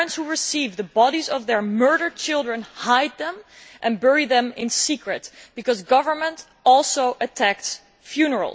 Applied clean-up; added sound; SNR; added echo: none; none; none; none.